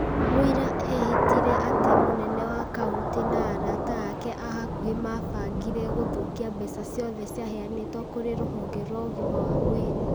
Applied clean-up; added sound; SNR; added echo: none; Thunder / Rain; -5 dB; none.